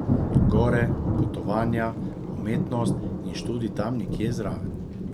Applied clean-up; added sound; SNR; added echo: none; Thunder; -3 dB; none.